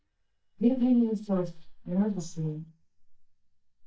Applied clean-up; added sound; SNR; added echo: neural mask model DeepFilterNet 3.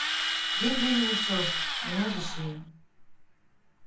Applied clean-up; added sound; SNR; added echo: none; Drill; -1 dB; reverberation time 0.3 s.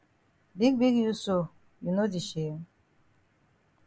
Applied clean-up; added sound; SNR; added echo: none; none; none; none.